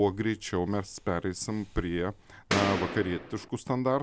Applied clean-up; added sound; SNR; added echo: none; Boom; 3 dB; none.